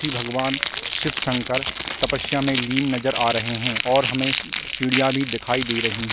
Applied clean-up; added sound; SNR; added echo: none; Crackle; 3 dB; none.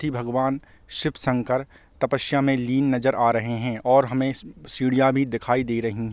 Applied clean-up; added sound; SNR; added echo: none; none; none; none.